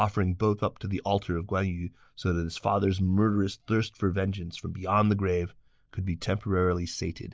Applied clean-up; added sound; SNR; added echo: none; none; none; none.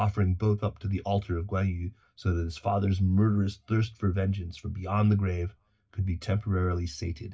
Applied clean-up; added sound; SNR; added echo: none; none; none; reverberation time 0.4 s.